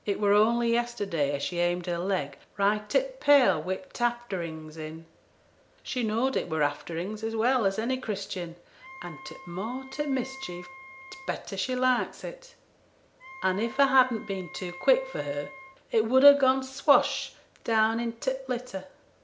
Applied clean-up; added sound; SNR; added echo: none; Wind instrument, woodwind instrument; 18 dB; none.